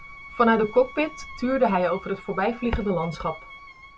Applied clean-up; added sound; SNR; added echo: none; Wind instrument, woodwind instrument; 19 dB; none.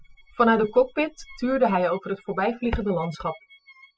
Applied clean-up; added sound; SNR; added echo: classical method spectral subtraction.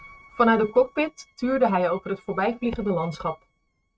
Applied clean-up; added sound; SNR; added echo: neural mask model RNNoise.